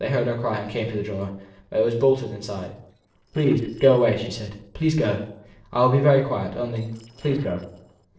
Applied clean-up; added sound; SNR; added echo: neural separator model SepFormer DNS4.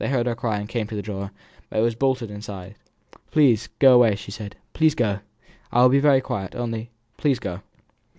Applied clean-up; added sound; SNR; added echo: none; none; none; none.